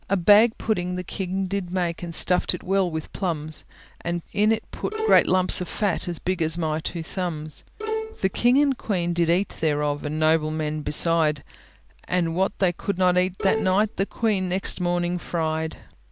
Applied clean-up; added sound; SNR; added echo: none; Bowed string instrument; 7 dB; none.